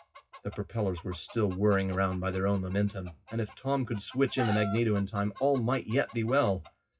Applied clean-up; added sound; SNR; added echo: classical method WPE with log-MMSE.